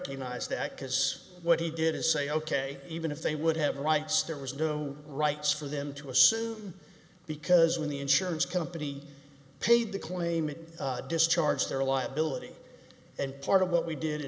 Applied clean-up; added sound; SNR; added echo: none; none; none; none.